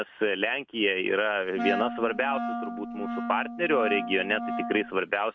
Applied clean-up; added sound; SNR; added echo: none; Wind instrument, woodwind instrument; 5 dB; none.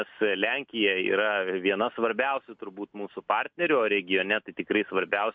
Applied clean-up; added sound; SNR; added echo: none; none; none; none.